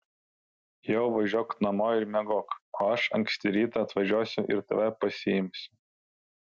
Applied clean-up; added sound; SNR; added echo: none; none; none; none.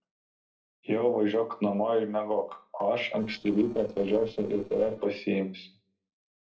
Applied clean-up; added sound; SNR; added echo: neural separator model SepFormer DNS4.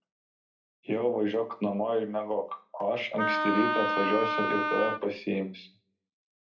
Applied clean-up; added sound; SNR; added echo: none; Wind instrument, woodwind instrument; -1 dB; reverberation time 0.3 s.